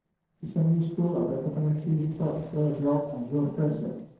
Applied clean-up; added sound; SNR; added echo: neural separator model SepFormer DNS4.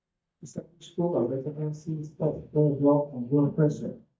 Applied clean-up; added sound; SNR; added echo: neural mask model DeepFilterNet 3.